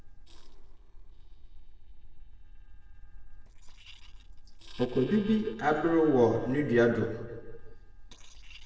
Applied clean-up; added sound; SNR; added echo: neural separator model SepFormer DNS4.